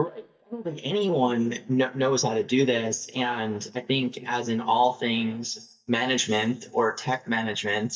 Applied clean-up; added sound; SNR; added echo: neural mask model DeepFilterNet 3.